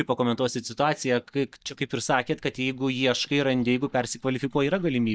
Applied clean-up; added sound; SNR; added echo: neural mask model DeepFilterNet 3.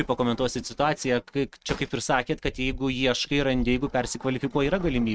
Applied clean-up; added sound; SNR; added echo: neural mask model RNNoise.